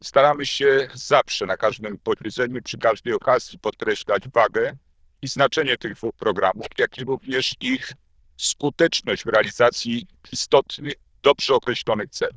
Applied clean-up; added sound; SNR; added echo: neural diffusion model UNIVERSE++.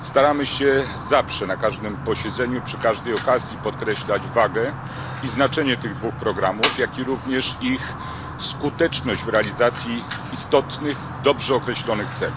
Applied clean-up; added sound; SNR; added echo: none; Fire; 7 dB; none.